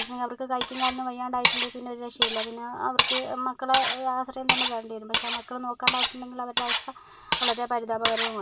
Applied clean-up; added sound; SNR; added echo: none; Cutlery, silverware; -1 dB; none.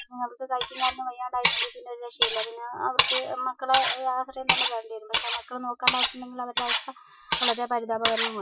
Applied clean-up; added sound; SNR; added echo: classical method Wiener filter.